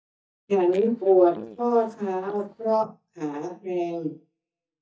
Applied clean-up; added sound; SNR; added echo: neural mask model DeepFilterNet 3.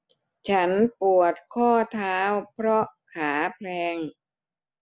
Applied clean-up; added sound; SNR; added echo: none; none; none; none.